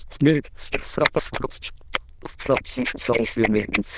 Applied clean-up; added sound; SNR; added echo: neural diffusion model UNIVERSE++.